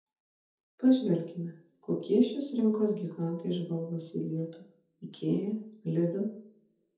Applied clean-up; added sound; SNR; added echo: none; none; none; reverberation time 0.5 s.